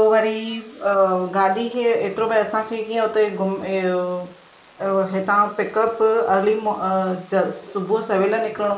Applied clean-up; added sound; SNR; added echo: neural mask model Resemble Enhance denoiser.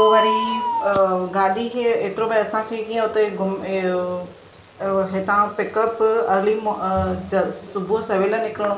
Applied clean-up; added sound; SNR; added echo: none; Bird; 9 dB; none.